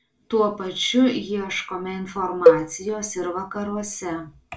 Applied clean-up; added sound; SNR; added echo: none; Cowbell; -3 dB; reverberation time 0.3 s.